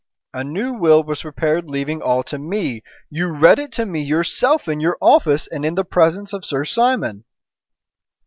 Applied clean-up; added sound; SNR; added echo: none; none; none; none.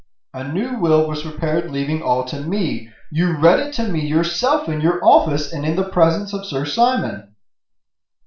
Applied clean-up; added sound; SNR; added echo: none; none; none; reverberation time 0.4 s.